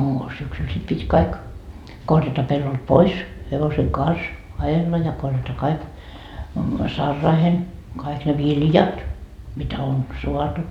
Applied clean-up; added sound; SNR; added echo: none; none; none; none.